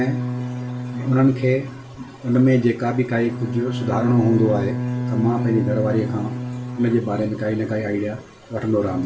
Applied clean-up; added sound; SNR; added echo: none; Bowed string instrument; 6 dB; reverberation time 0.5 s.